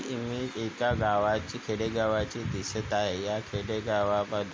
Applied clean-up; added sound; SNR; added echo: none; none; none; none.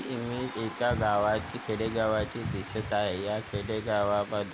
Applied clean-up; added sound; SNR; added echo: none; Crowd; 17 dB; none.